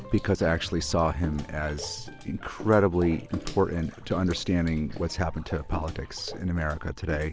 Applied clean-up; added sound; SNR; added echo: none; Bathtub (filling or washing) / Water / Splash, splatter; 16 dB; none.